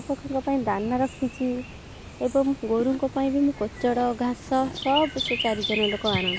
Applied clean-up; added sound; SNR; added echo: none; Chirp, tweet; 9 dB; none.